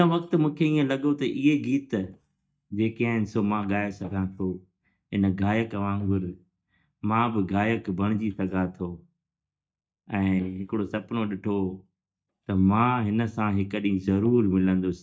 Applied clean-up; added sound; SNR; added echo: neural mask model DeepFilterNet 3.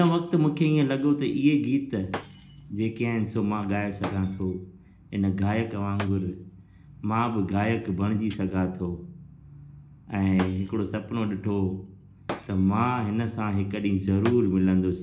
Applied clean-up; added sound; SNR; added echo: none; Shatter; 18 dB; reverberation time 0.4 s.